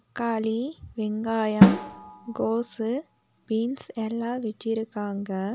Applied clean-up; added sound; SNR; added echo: none; Drum; -3 dB; none.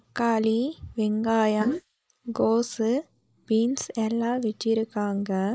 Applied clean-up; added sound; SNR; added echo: neural mask model Resemble Enhance denoiser.